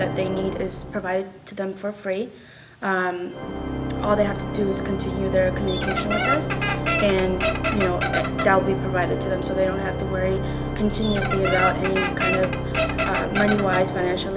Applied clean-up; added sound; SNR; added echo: none; Squeak + Organ; 0 dB; none.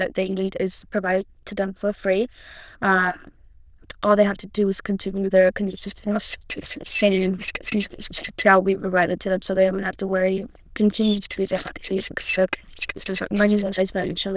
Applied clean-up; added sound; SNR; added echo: neural diffusion model UNIVERSE++.